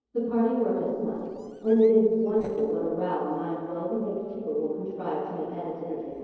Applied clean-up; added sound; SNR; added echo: neural separator model SepFormer DNS4.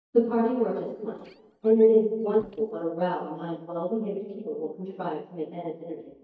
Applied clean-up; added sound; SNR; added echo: neural mask model DeepFilterNet 3.